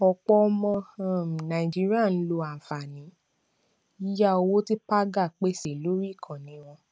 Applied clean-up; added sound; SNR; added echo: none; none; none; none.